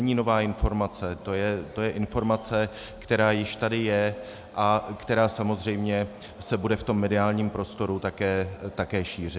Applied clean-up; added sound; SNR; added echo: none; none; none; none.